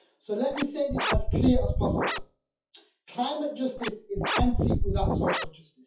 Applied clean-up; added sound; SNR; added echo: classical method WPE with log-MMSE.